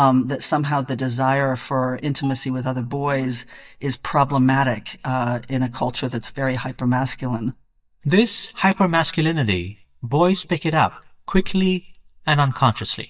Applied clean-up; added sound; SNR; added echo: neural mask model DeepFilterNet 3.